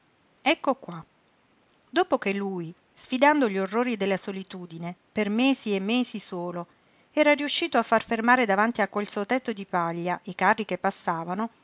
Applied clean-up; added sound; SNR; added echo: none; none; none; none.